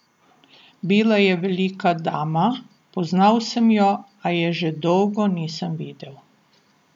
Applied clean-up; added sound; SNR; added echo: none; none; none; none.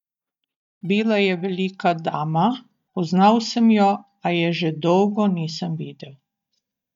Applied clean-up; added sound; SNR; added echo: neural mask model DeepFilterNet 3.